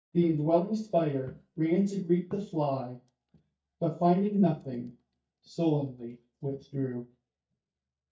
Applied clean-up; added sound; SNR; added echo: neural mask model DeepFilterNet 3.